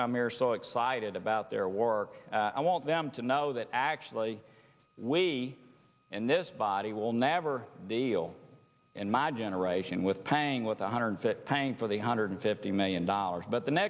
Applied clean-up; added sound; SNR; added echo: none; none; none; none.